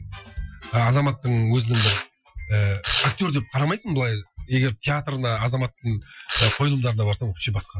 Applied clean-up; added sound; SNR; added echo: classical method Wiener filter.